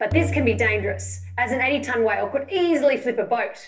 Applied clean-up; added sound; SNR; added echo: none; Tabla; 9 dB; reverberation time 0.3 s.